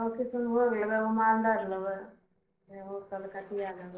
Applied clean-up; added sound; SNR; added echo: neural separator model SepFormer DNS4.